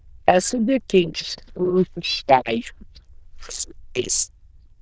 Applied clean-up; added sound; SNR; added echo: neural diffusion model UNIVERSE++.